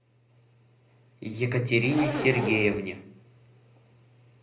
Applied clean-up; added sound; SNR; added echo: none; Zipper (clothing); 3 dB; reverberation time 0.4 s.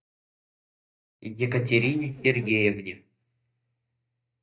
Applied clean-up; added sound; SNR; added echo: neural mask model DeepFilterNet 3.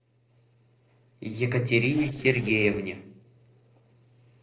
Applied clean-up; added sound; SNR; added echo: neural separator model SepFormer DNS4.